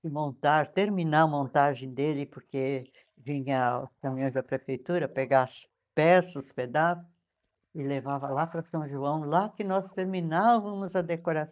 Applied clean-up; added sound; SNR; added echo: neural mask model DeepFilterNet 3.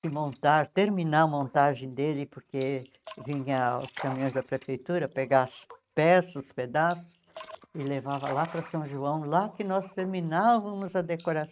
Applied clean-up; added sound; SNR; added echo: neural mask model RNNoise.